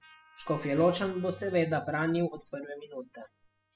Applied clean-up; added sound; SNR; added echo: classical method spectral subtraction.